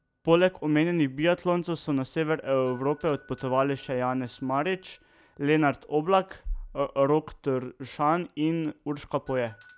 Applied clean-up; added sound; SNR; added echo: none; Bell / Doorbell; 20 dB; none.